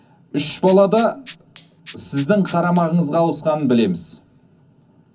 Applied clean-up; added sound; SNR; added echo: none; Rattle (instrument); 16 dB; reverberation time 0.4 s.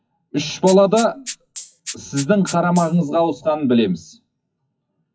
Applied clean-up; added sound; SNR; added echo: classical method WPE with log-MMSE.